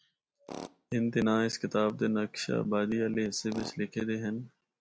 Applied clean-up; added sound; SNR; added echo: none; Tools; 19 dB; none.